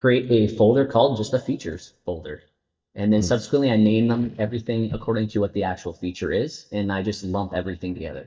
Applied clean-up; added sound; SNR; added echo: neural mask model DeepFilterNet 3.